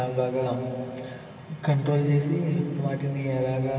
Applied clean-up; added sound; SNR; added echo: none; none; none; reverberation time 2.6 s.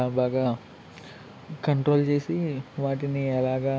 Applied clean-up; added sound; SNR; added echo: none; none; none; none.